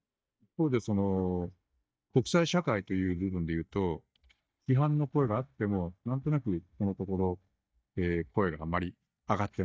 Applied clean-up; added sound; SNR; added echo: neural mask model DeepFilterNet 3.